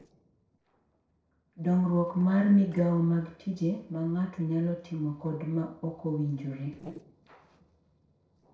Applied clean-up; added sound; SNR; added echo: neural separator model SepFormer DNS4.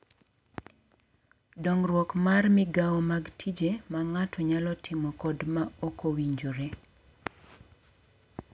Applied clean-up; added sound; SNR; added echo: none; none; none; none.